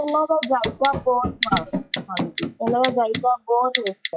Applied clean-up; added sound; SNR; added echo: classical method log-MMSE.